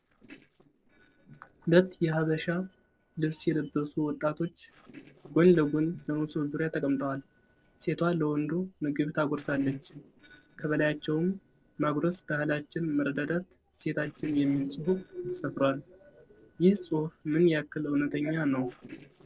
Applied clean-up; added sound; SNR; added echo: neural separator model SepFormer DNS4.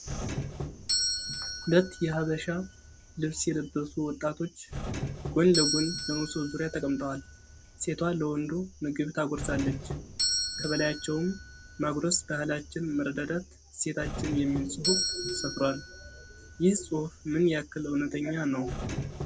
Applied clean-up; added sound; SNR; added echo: none; Doorbell; 6 dB; none.